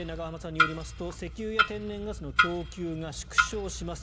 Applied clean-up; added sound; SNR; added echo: none; Clock; -5 dB; none.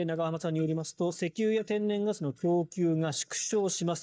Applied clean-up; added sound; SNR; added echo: neural mask model DeepFilterNet 3.